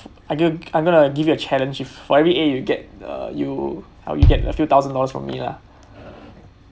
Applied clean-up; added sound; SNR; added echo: none; Bass drum; 1 dB; none.